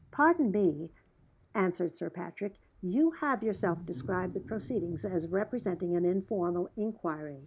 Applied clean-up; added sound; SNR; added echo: none; Wild animals; 18 dB; none.